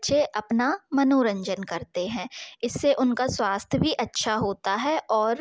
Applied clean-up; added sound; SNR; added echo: none; none; none; none.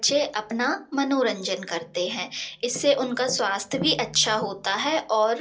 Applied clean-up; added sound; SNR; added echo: none; none; none; reverberation time 0.2 s.